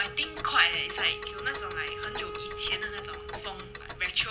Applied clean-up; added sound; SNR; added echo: none; Wind instrument, woodwind instrument + Tick; 8 dB; none.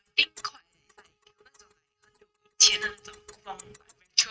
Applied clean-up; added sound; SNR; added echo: neural mask model RNNoise.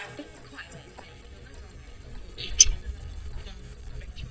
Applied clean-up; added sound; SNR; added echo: neural mask model DeepFilterNet 3.